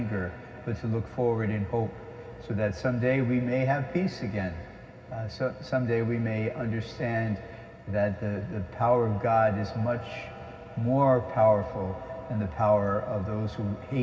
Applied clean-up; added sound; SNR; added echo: none; none; none; reverberation time 0.4 s.